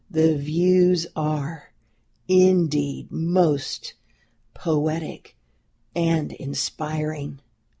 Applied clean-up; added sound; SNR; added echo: none; none; none; none.